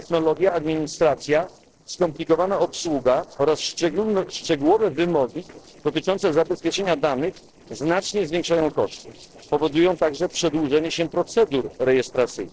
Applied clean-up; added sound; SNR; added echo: neural separator model SepFormer DNS4.